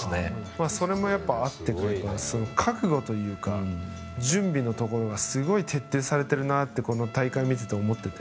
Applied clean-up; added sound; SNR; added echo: none; Acoustic guitar + Trumpet; 18 dB; none.